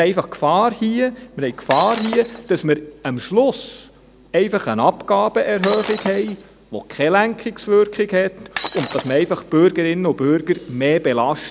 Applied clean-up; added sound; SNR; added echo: none; Shatter; 10 dB; none.